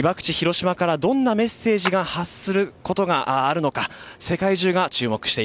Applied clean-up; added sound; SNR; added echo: none; Clapping; 13 dB; none.